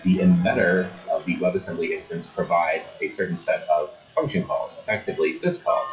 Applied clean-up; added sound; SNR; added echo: classical method WPE with log-MMSE.